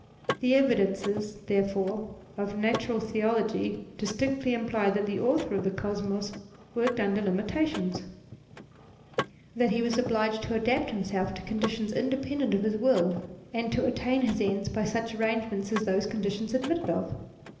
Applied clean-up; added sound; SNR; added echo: none; Mechanisms / Car; 14 dB; reverberation time 0.8 s.